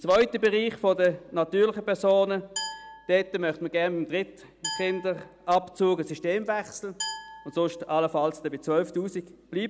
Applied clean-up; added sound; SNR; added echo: none; Glass; 14 dB; none.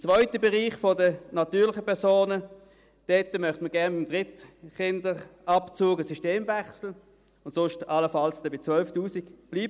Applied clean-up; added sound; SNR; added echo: none; none; none; none.